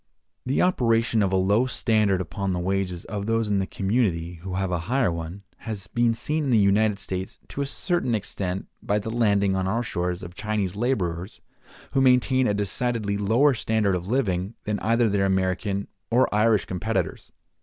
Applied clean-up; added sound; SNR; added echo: none; none; none; none.